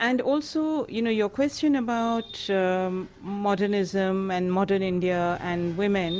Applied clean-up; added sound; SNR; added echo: none; none; none; none.